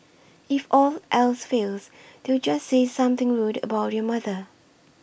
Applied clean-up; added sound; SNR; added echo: none; none; none; none.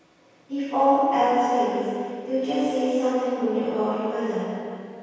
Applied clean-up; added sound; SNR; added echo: none; none; none; reverberation time 2.2 s.